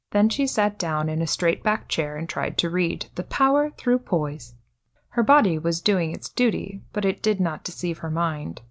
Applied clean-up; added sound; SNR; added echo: none; none; none; none.